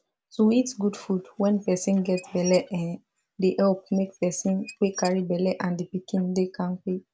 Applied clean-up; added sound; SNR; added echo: none; Squeak / Dishes, pots, and pans; 19 dB; none.